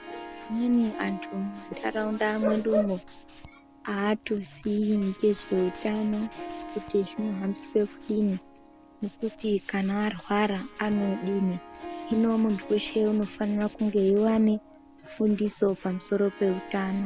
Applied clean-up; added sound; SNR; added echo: none; Tools + Harp; 16 dB; none.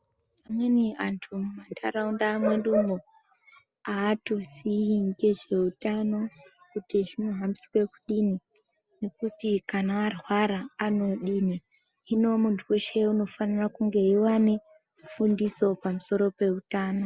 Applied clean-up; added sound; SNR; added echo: none; none; none; none.